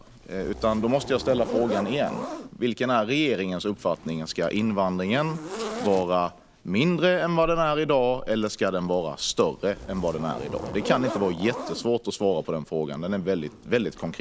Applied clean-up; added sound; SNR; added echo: none; Zipper (clothing); 12 dB; none.